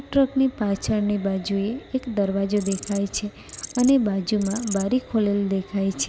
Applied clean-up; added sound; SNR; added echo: none; Insect; 15 dB; none.